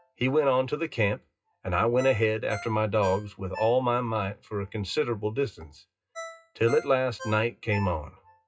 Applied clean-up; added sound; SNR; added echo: classical method WPE with log-MMSE.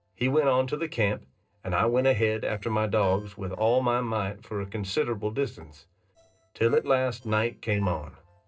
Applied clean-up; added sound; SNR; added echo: neural separator model SepFormer DNS4.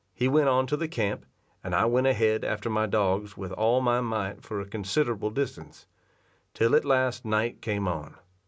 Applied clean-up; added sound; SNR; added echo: none; none; none; none.